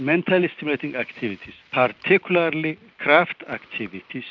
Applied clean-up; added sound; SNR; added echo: none; none; none; none.